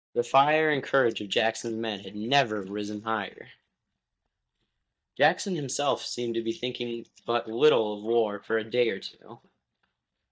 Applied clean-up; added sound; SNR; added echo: neural mask model DeepFilterNet 3.